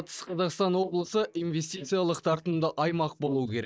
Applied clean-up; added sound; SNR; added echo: neural mask model DeepFilterNet 3.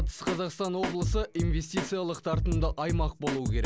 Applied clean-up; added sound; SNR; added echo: none; Drum kit; -1 dB; none.